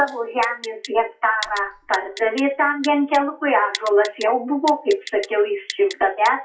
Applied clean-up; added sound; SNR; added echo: classical method WPE with log-MMSE.